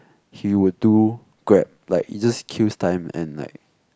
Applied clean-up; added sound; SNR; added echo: none; none; none; none.